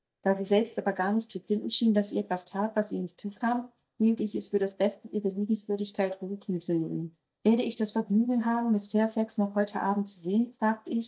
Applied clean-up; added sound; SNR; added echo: neural mask model DeepFilterNet 3.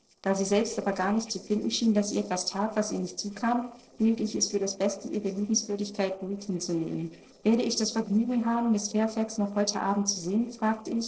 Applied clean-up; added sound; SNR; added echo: neural separator model SepFormer DNS4.